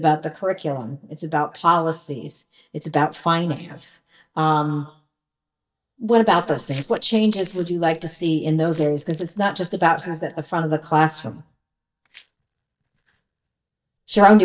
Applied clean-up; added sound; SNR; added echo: neural mask model DeepFilterNet 3.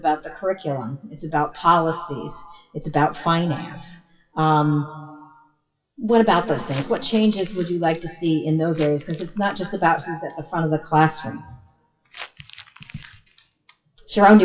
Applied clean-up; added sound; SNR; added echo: classical method WPE with log-MMSE.